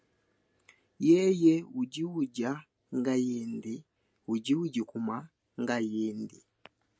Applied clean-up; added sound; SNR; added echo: none; none; none; none.